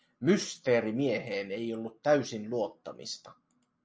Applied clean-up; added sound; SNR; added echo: none; none; none; none.